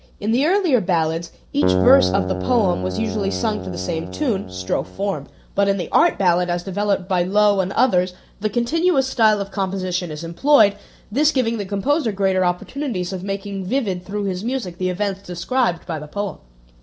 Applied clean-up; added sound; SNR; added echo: none; Keyboard (musical); 4 dB; reverberation time 0.3 s.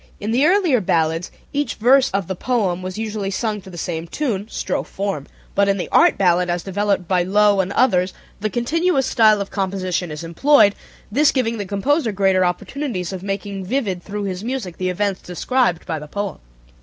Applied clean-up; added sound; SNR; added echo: none; none; none; none.